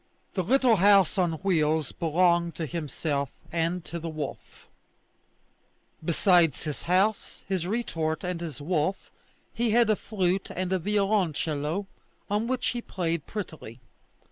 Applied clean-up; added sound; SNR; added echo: none; none; none; none.